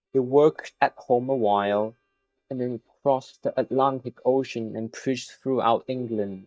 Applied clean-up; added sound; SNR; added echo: neural mask model DeepFilterNet 3.